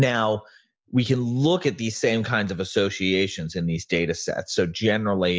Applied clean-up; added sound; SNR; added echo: none; none; none; none.